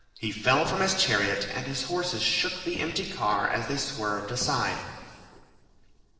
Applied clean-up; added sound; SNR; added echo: neural separator model SepFormer DNS4.